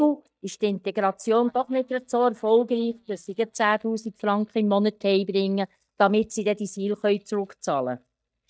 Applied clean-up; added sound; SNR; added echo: neural mask model DeepFilterNet 3.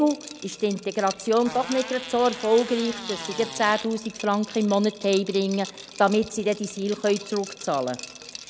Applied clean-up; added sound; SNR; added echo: none; Fart + Liquid; 14 dB; none.